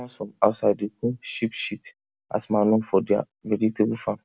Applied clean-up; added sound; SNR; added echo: none; none; none; none.